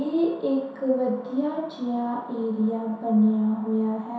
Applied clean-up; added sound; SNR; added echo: none; none; none; reverberation time 0.7 s.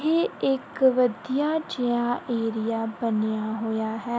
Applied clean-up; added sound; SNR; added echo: none; none; none; none.